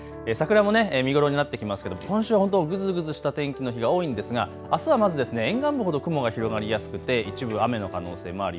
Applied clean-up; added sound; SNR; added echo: none; none; none; none.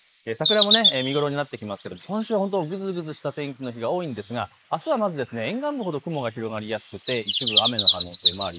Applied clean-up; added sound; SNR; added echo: neural mask model Resemble Enhance denoiser.